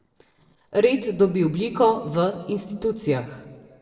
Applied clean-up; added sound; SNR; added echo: neural separator model SepFormer DNS4.